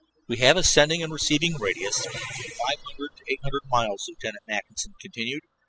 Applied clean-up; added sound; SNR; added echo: classical method spectral subtraction.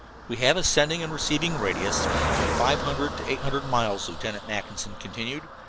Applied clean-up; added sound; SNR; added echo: none; Car passing by; 4 dB; none.